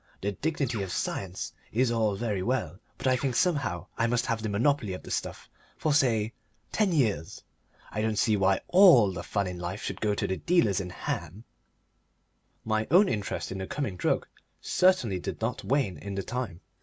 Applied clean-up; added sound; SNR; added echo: none; Bird; 15 dB; none.